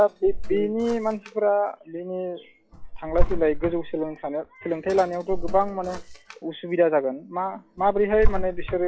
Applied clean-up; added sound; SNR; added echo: classical method log-MMSE.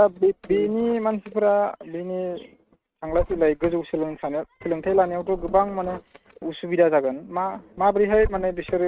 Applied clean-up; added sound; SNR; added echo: neural mask model RNNoise.